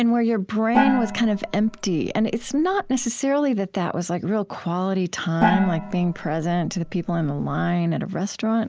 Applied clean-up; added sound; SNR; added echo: none; Gong; 5 dB; none.